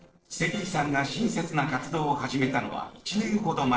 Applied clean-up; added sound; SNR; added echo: neural separator model SepFormer DNS4.